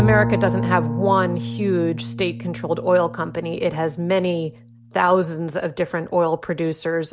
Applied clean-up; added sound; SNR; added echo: none; Bowed string instrument; 6 dB; none.